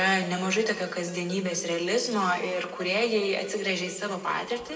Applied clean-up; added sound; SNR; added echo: none; Ringtone; 19 dB; reverberation time 1.9 s.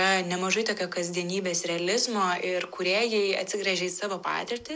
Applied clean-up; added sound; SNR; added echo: none; none; none; none.